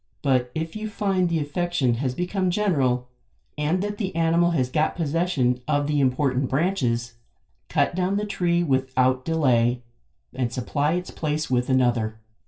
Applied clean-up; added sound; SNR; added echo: none; none; none; reverberation time 0.2 s.